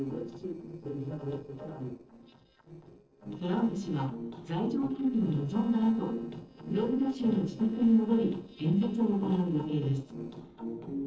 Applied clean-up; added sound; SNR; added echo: neural separator model SepFormer DNS4.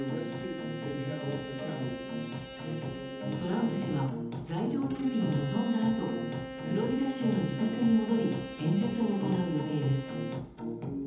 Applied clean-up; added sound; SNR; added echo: none; Bowed string instrument; 10 dB; reverberation time 1.3 s.